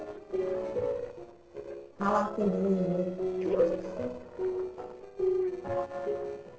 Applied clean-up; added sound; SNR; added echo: neural separator model SepFormer DNS4.